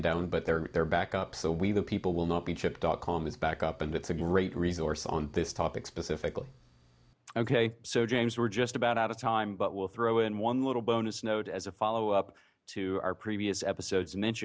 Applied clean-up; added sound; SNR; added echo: none; none; none; none.